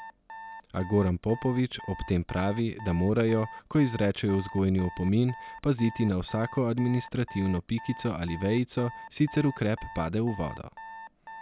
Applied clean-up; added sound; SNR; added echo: none; Alarm; 16 dB; none.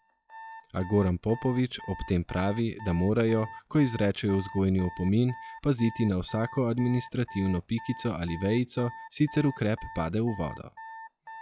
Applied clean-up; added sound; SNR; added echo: classical method log-MMSE.